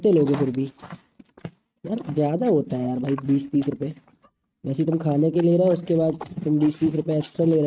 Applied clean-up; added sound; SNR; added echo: neural mask model RNNoise.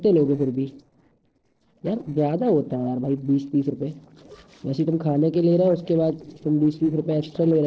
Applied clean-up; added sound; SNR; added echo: neural separator model SepFormer DNS4.